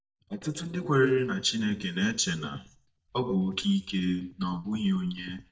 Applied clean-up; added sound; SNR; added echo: neural mask model DeepFilterNet 3.